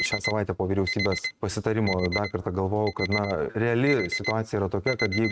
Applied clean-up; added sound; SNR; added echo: neural mask model RNNoise.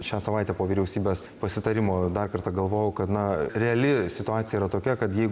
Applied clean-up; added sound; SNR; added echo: none; none; none; none.